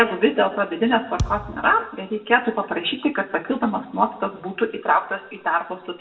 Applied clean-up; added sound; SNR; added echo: none; Thump, thud; 8 dB; reverberation time 0.6 s.